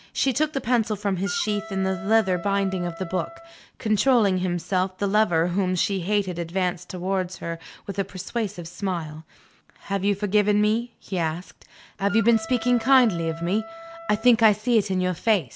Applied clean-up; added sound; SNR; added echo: none; Wind instrument, woodwind instrument; 15 dB; none.